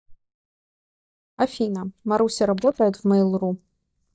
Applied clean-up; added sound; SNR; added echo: neural mask model DeepFilterNet 3.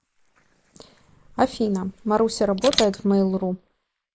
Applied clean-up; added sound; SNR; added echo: neural mask model Resemble Enhance denoiser.